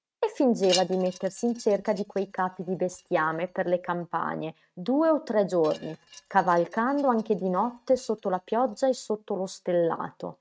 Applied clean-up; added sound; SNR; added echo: neural mask model RNNoise.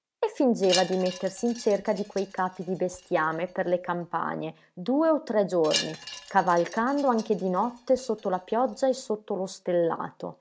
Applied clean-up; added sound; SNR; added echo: none; Wind chime; 13 dB; none.